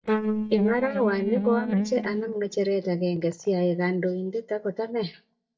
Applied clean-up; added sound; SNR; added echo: neural mask model DeepFilterNet 3.